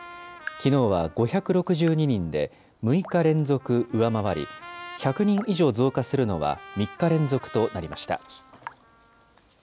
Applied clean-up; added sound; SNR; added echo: none; Trumpet + Raindrop / Drip; 19 dB; none.